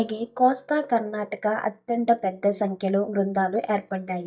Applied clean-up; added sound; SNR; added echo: neural mask model DeepFilterNet 3.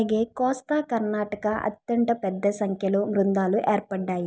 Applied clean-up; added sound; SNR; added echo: none; none; none; none.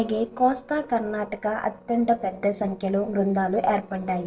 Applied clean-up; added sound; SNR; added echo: neural separator model SepFormer DNS4.